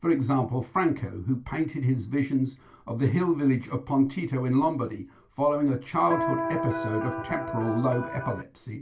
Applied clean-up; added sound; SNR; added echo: none; Electric guitar; 4 dB; reverberation time 0.2 s.